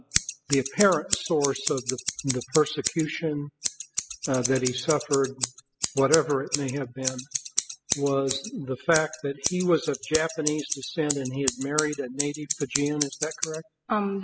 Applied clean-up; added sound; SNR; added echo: classical method spectral subtraction.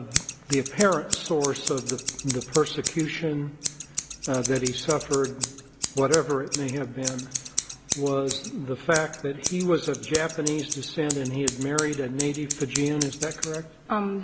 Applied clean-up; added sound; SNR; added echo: none; Scissors; 6 dB; none.